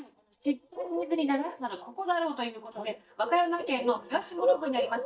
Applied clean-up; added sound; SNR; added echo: neural mask model DeepFilterNet 3.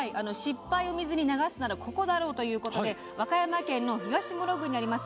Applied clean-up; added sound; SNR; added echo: none; none; none; none.